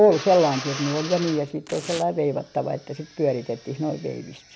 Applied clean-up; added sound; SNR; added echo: none; Drill + Tearing; 14 dB; none.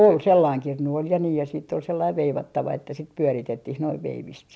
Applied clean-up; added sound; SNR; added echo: none; none; none; none.